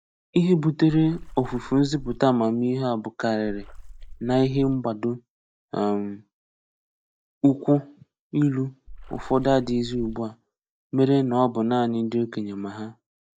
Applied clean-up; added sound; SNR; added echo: neural mask model DeepFilterNet 3.